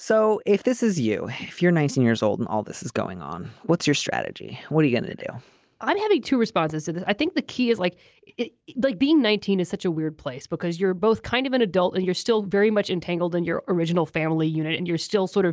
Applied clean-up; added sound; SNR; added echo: none; none; none; none.